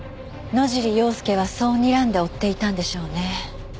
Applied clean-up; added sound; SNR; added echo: none; none; none; none.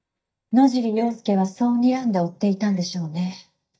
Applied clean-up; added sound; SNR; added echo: neural mask model DeepFilterNet 3.